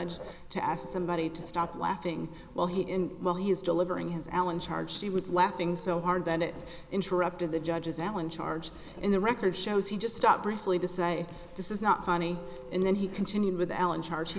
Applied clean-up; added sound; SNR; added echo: none; Guitar + Writing; 17 dB; none.